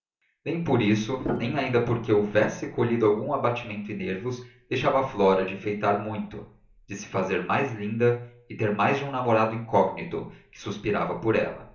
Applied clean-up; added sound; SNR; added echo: none; Piano; 12 dB; reverberation time 0.8 s.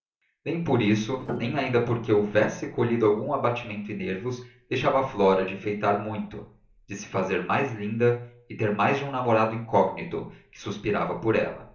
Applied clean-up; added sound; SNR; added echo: neural separator model SepFormer DNS4.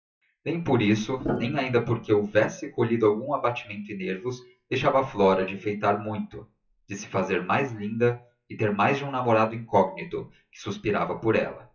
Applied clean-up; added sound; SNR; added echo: classical method WPE with log-MMSE.